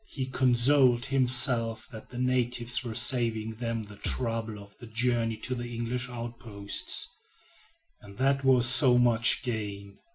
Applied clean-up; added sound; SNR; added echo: none; Bass drum; 6 dB; none.